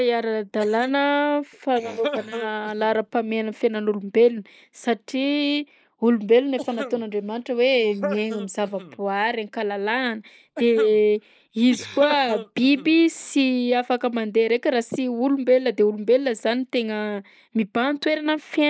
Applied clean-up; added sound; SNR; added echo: neural mask model Resemble Enhance denoiser.